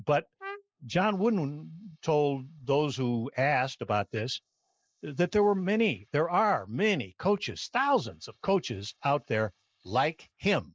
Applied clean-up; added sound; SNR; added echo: neural mask model Resemble Enhance denoiser.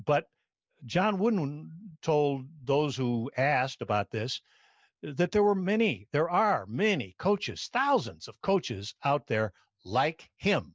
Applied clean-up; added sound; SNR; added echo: none; none; none; none.